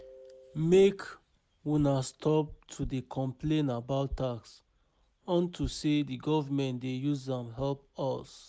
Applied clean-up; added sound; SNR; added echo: none; none; none; none.